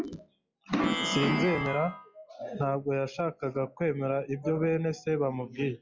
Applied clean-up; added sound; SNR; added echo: classical method log-MMSE.